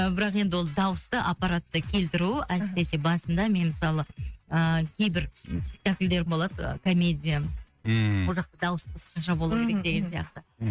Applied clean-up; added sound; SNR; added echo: neural mask model RNNoise.